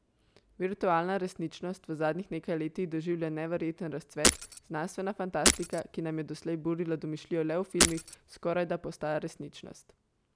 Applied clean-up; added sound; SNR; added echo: none; Shatter; -5 dB; none.